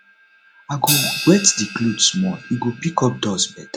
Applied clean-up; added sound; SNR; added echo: none; Crash cymbal; 8 dB; none.